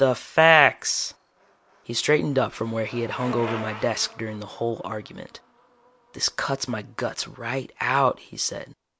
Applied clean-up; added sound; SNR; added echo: none; Bicycle; 18 dB; none.